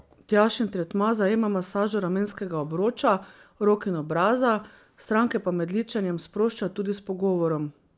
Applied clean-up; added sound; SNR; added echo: none; none; none; none.